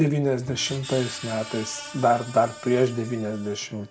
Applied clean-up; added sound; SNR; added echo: none; Screech; 15 dB; none.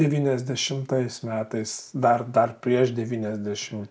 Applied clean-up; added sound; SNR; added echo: none; none; none; none.